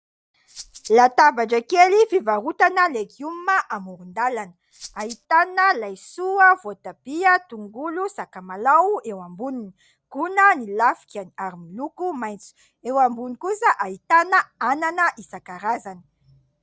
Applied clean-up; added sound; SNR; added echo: none; Rattle (instrument); 19 dB; none.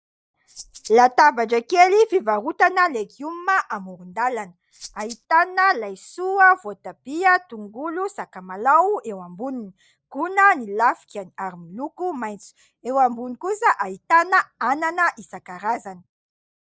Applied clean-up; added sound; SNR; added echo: neural mask model Resemble Enhance denoiser.